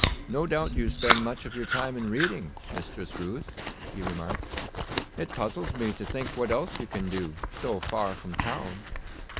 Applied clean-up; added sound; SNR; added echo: none; Chewing, mastication; 1 dB; none.